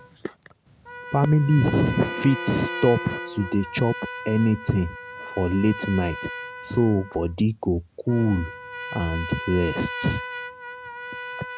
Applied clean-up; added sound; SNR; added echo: none; Trumpet + Bowed string instrument; 11 dB; none.